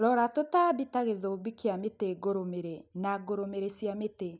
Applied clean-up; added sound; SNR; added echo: none; none; none; none.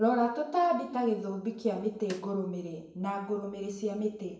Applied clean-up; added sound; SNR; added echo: none; Snare drum; 17 dB; reverberation time 0.7 s.